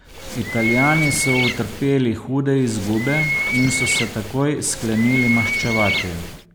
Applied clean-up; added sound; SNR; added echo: none; Bird; 3 dB; none.